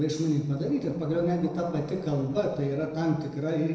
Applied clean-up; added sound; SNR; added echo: neural separator model SepFormer DNS4.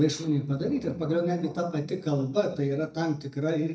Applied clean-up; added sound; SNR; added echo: neural mask model DeepFilterNet 3.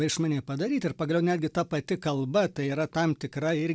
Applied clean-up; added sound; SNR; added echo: none; none; none; none.